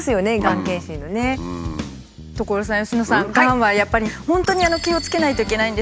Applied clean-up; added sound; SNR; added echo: none; none; none; none.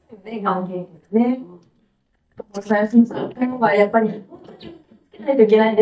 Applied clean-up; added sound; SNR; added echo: neural mask model DeepFilterNet 3.